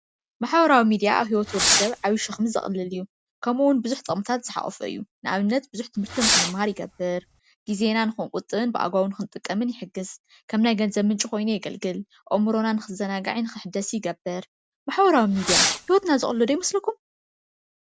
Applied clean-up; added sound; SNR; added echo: none; Fireworks; 2 dB; none.